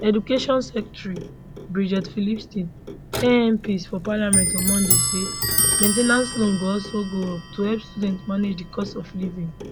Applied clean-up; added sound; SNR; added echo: none; Clock; 3 dB; none.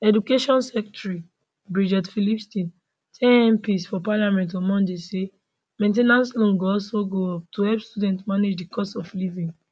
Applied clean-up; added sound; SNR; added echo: none; none; none; none.